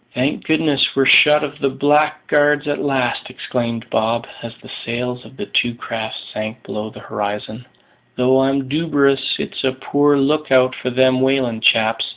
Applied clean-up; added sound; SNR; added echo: none; none; none; none.